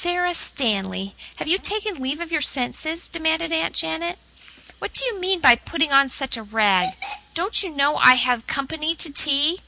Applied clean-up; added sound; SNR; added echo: none; Hiss / Alarm / Train; 19 dB; none.